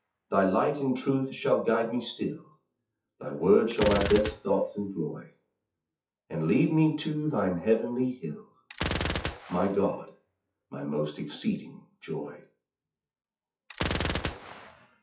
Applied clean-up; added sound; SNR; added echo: classical method WPE with log-MMSE.